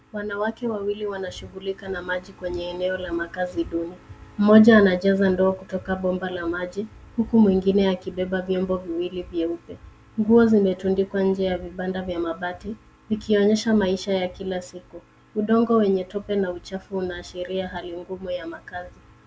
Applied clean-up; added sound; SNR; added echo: none; none; none; none.